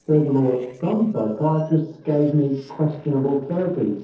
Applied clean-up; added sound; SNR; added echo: neural separator model SepFormer DNS4.